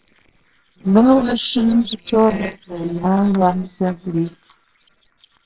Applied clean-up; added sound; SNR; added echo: neural separator model SepFormer WHAMR!.